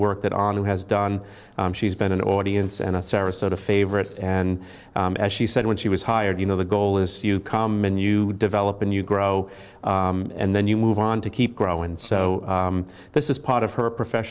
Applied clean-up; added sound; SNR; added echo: neural separator model SepFormer DNS4.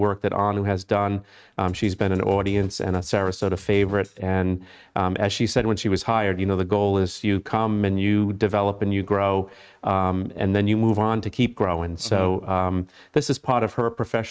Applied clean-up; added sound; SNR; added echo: neural mask model RNNoise.